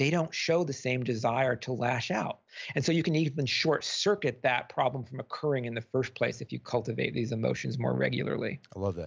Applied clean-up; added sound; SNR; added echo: none; none; none; none.